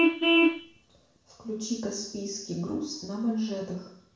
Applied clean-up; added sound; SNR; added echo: none; Vehicle horn, car horn, honking; -4 dB; reverberation time 0.6 s.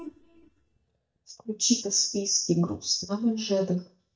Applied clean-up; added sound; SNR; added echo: neural mask model DeepFilterNet 3.